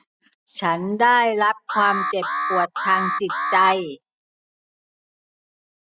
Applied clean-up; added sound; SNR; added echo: classical method spectral subtraction.